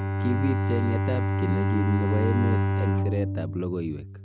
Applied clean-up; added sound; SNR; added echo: none; Bowed string instrument; -5 dB; none.